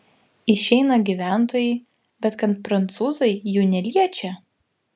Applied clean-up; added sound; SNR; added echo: none; none; none; none.